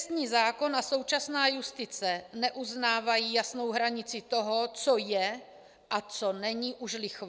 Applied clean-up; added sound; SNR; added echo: none; none; none; none.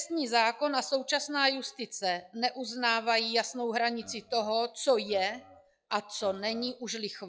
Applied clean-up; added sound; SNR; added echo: classical method log-MMSE.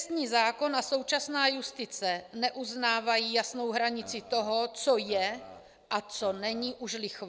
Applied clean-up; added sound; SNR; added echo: none; Burping, eructation; 19 dB; none.